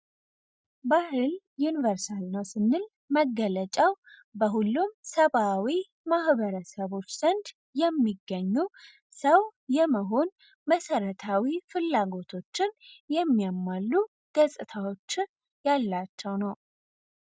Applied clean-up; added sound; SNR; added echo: none; none; none; none.